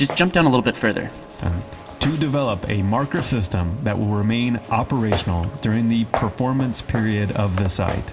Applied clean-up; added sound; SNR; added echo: none; Walk, footsteps; 13 dB; reverberation time 0.6 s.